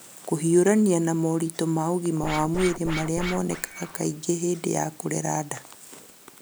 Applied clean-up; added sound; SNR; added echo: none; Scratching (performance technique); 9 dB; none.